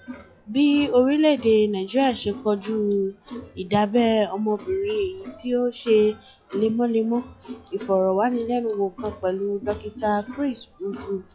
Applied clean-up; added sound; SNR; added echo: classical method log-MMSE.